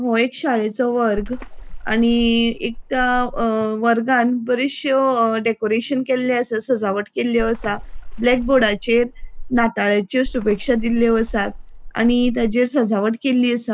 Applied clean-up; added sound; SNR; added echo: none; Water / Splash, splatter; 10 dB; none.